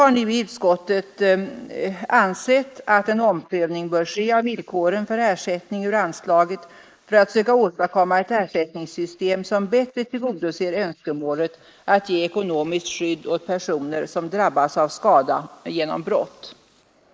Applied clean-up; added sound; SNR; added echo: neural mask model Resemble Enhance denoiser.